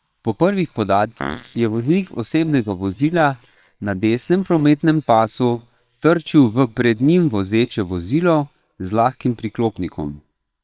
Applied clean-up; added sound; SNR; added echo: neural separator model SepFormer WHAM!.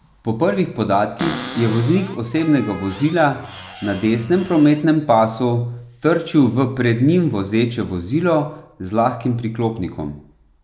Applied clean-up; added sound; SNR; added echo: none; Cupboard open or close; 14 dB; none.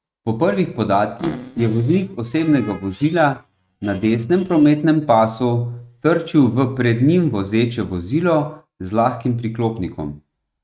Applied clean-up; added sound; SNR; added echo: neural mask model RNNoise.